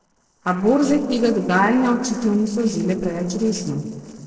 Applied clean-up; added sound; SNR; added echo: neural separator model SepFormer DNS4.